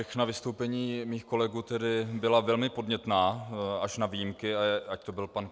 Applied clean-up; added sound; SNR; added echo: none; none; none; none.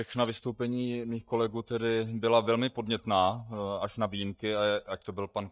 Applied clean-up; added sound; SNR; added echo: neural mask model DeepFilterNet 3.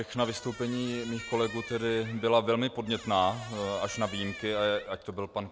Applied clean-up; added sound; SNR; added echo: none; Squeak; 15 dB; none.